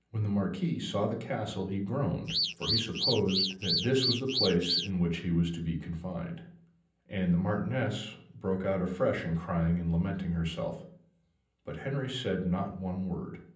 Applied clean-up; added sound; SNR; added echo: none; Alarm / Car; 0 dB; reverberation time 0.6 s.